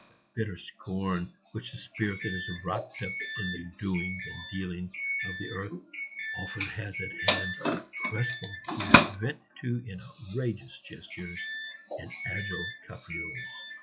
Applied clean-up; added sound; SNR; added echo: classical method log-MMSE.